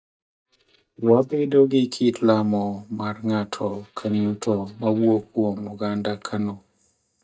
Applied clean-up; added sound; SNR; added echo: neural mask model DeepFilterNet 3.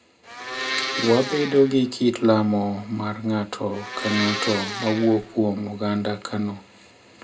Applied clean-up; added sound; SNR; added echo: none; Domestic sounds, home sounds; 6 dB; reverberation time 0.2 s.